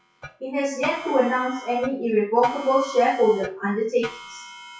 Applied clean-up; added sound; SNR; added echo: classical method WPE with log-MMSE.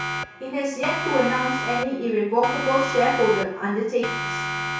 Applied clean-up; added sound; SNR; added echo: none; Siren; 5 dB; reverberation time 0.6 s.